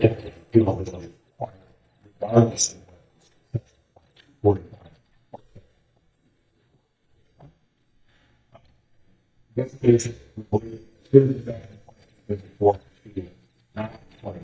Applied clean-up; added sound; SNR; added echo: neural mask model DeepFilterNet 3.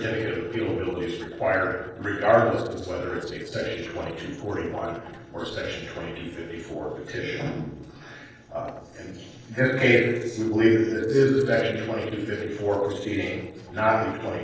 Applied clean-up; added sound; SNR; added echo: neural separator model SepFormer DNS4.